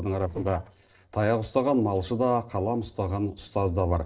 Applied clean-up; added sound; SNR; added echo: neural separator model SepFormer DNS4.